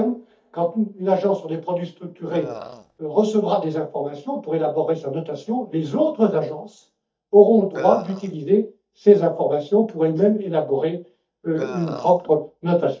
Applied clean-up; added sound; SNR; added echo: neural mask model DeepFilterNet 3.